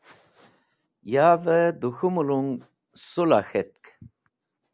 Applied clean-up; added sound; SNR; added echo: none; none; none; none.